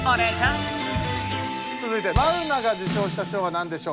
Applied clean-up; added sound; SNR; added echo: none; Wind instrument, woodwind instrument; 12 dB; none.